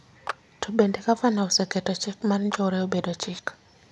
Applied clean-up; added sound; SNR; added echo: none; Clapping; 16 dB; none.